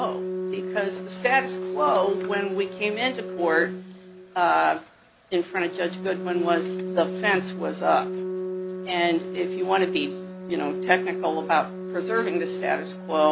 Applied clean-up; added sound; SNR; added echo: none; Organ; 6 dB; none.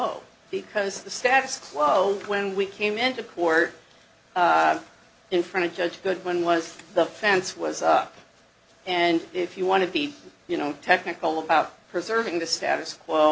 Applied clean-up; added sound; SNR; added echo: none; none; none; none.